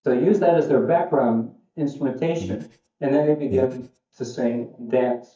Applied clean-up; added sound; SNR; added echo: neural mask model DeepFilterNet 3.